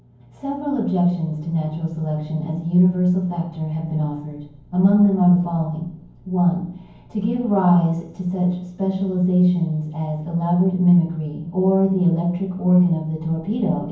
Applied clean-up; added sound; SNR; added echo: none; none; none; reverberation time 0.9 s.